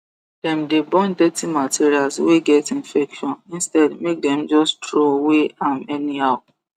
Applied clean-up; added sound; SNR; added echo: none; none; none; none.